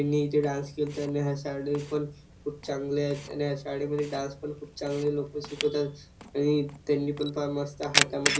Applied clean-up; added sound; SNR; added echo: none; Camera; 7 dB; reverberation time 0.5 s.